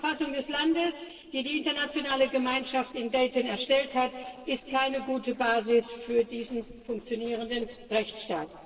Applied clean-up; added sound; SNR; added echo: neural separator model SepFormer DNS4.